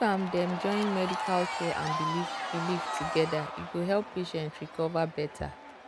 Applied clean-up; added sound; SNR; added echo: none; Crowd / Cheering; 5 dB; none.